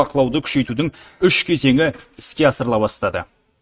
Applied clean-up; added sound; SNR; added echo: neural mask model RNNoise.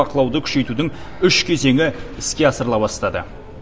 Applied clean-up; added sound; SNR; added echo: none; Breathing; 17 dB; none.